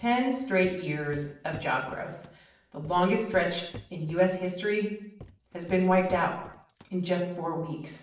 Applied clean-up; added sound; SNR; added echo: none; Walk, footsteps; 20 dB; reverberation time 0.6 s.